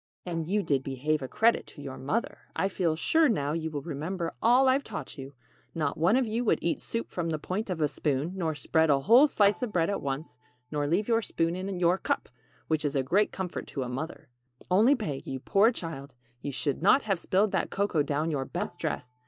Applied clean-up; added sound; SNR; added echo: neural mask model DeepFilterNet 3.